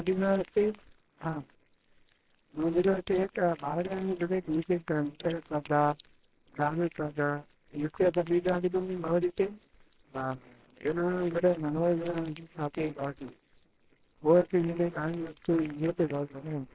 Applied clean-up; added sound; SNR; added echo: neural separator model SepFormer WHAMR!.